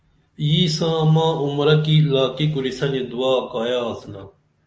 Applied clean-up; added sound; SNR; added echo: none; none; none; none.